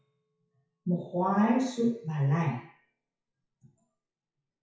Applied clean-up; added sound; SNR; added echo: classical method WPE with log-MMSE.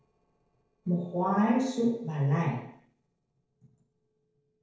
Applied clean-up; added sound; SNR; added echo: neural separator model SepFormer DNS4.